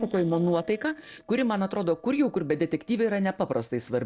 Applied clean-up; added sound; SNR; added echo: neural separator model SepFormer DNS4.